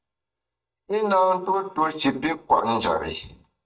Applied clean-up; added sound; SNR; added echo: neural mask model DeepFilterNet 3.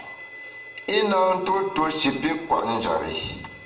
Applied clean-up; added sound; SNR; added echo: none; Bowed string instrument; 18 dB; reverberation time 0.7 s.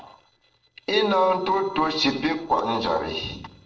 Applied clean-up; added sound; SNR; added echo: neural separator model SepFormer DNS4.